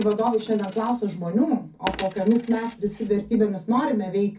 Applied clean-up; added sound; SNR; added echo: none; Coin (dropping); 18 dB; reverberation time 0.3 s.